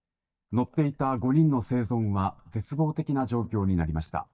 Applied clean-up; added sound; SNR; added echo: neural mask model DeepFilterNet 3.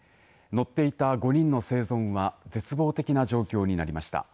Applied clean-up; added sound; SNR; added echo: none; none; none; none.